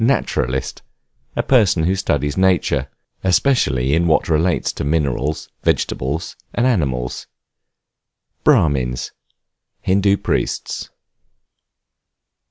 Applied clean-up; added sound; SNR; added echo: none; none; none; none.